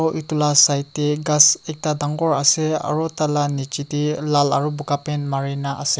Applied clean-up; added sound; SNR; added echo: none; none; none; none.